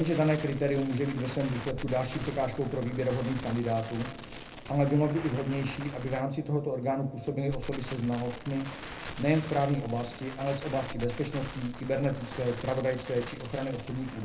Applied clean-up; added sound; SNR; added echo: none; Crackle; 12 dB; reverberation time 0.3 s.